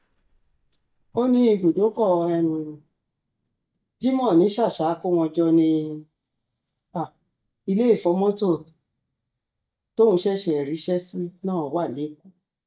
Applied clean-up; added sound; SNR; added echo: neural mask model DeepFilterNet 3.